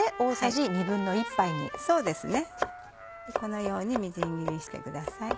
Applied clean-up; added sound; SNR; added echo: none; Trumpet; 12 dB; none.